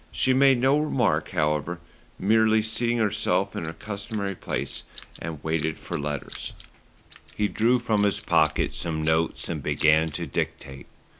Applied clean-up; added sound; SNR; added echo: none; Tools; 18 dB; none.